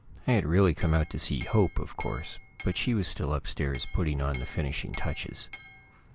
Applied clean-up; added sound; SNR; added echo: none; Chink, clink; 16 dB; none.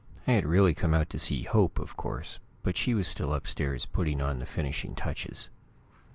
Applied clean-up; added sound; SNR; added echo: none; none; none; none.